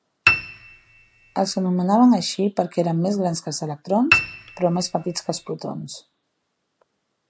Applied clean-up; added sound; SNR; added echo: none; Piano; 2 dB; none.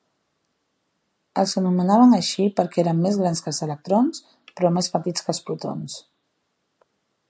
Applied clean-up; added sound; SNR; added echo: none; none; none; none.